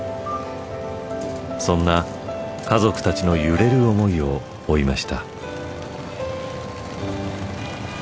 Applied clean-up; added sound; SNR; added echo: none; none; none; none.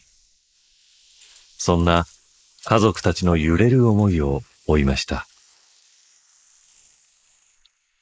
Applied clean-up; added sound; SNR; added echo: neural mask model Resemble Enhance denoiser.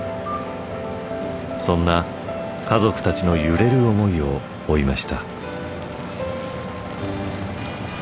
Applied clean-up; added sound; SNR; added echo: none; Engine; 13 dB; none.